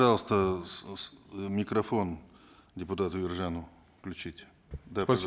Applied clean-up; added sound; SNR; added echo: none; none; none; none.